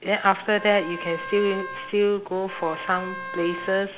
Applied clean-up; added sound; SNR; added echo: none; Wind instrument, woodwind instrument; 12 dB; none.